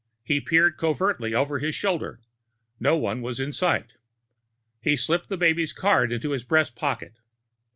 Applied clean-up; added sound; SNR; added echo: none; none; none; none.